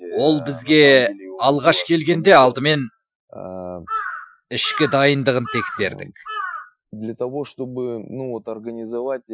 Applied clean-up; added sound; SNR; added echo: classical method Wiener filter.